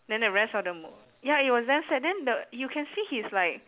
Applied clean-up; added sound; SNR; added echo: none; none; none; none.